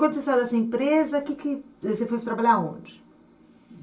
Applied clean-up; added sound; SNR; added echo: none; none; none; reverberation time 0.2 s.